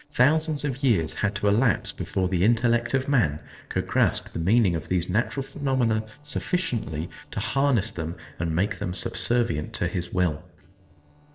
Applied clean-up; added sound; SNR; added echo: neural separator model SepFormer DNS4.